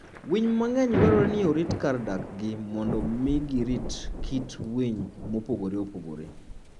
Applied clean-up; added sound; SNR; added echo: none; Thunder / Rain; 4 dB; none.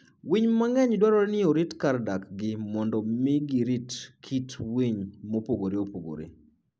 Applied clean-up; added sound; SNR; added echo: none; none; none; none.